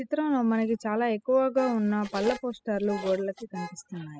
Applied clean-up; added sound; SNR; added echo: classical method spectral subtraction.